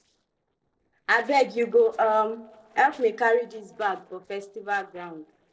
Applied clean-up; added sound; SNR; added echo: neural separator model SepFormer DNS4.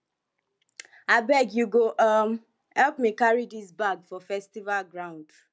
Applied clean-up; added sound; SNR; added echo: none; none; none; none.